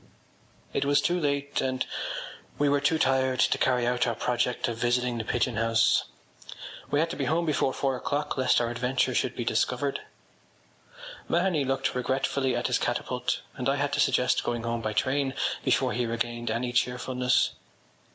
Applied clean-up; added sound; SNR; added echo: none; none; none; none.